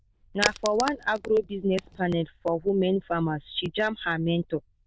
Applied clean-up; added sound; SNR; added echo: neural diffusion model UNIVERSE++.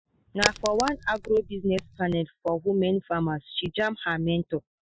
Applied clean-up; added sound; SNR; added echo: classical method Wiener filter.